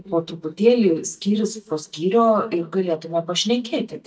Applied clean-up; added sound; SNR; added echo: neural mask model DeepFilterNet 3.